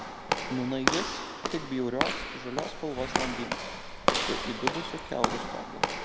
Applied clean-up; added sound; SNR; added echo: none; Walk, footsteps / Slam; -3 dB; none.